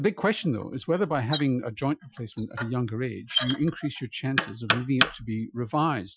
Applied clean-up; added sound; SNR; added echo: classical method Wiener filter.